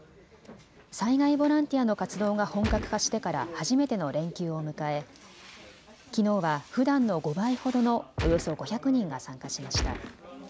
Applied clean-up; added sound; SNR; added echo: none; Gunshot, gunfire; 4 dB; none.